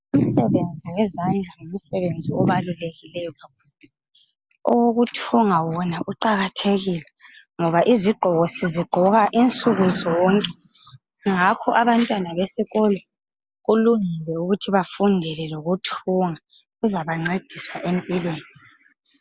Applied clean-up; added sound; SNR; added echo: none; none; none; none.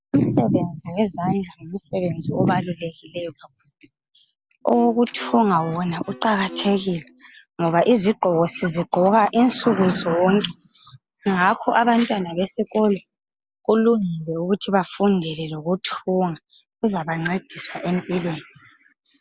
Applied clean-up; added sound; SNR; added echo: none; Bowed string instrument; 18 dB; none.